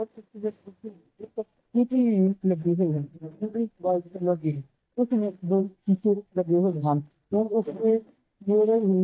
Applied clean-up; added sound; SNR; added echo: neural mask model DeepFilterNet 3.